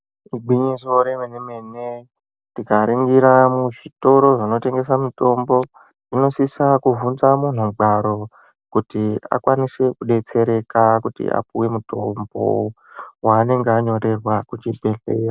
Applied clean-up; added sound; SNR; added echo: none; none; none; none.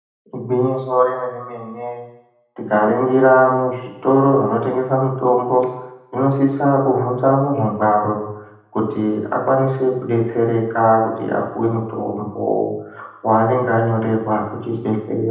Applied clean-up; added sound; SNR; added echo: none; none; none; reverberation time 0.8 s.